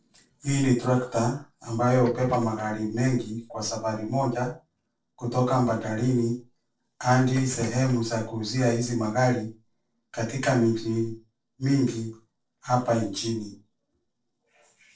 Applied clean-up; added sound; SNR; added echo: neural separator model SepFormer DNS4.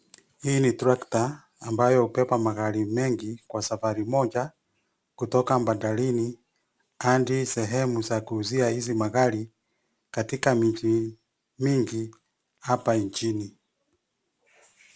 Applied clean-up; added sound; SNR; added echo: none; none; none; none.